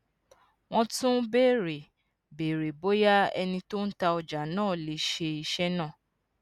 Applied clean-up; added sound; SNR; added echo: none; none; none; none.